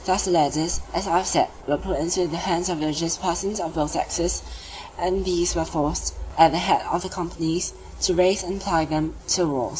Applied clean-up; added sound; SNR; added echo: none; none; none; none.